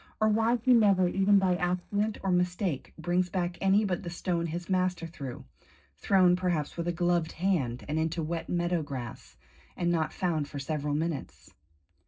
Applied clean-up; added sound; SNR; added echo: neural separator model SepFormer DNS4.